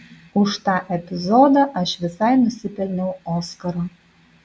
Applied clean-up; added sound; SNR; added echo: none; none; none; none.